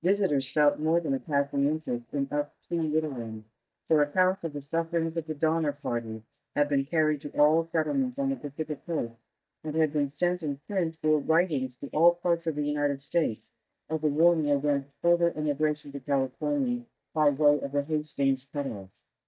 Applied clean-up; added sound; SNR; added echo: neural mask model DeepFilterNet 3.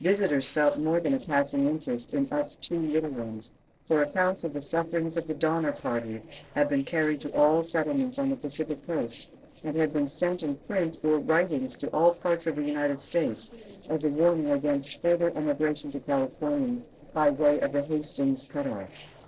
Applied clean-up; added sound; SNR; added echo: neural separator model SepFormer DNS4.